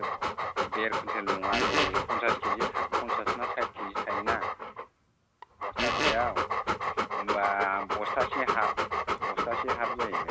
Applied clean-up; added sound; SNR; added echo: none; Dog + Fart; -5 dB; none.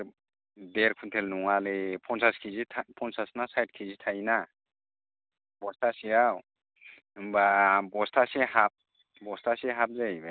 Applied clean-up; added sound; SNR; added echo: none; none; none; none.